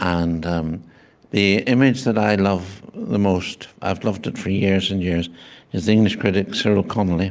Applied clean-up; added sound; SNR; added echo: none; none; none; none.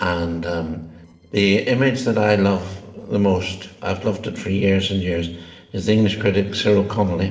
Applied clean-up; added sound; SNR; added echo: neural separator model SepFormer DNS4.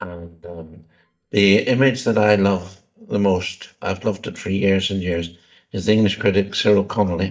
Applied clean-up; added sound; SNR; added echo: neural mask model DeepFilterNet 3.